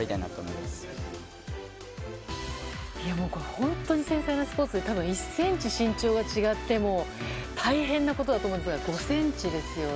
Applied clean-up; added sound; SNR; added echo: none; none; none; none.